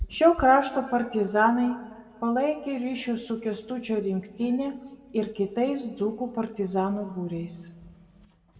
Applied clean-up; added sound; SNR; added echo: none; Meow; 20 dB; reverberation time 1.2 s.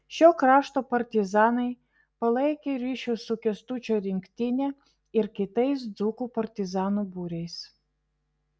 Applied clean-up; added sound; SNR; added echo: none; none; none; none.